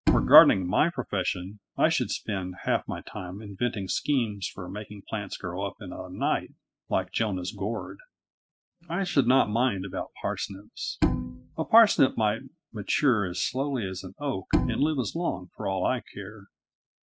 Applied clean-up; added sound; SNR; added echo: classical method spectral subtraction.